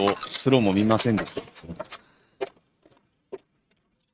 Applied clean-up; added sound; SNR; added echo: neural mask model RNNoise.